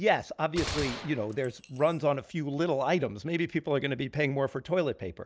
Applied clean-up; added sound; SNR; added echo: none; Gunshot, gunfire; 11 dB; none.